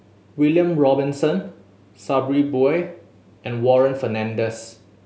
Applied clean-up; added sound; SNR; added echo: none; none; none; none.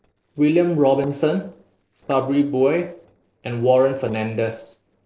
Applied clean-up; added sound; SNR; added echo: neural separator model SepFormer DNS4.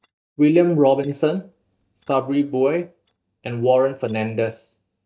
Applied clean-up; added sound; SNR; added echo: neural mask model DeepFilterNet 3.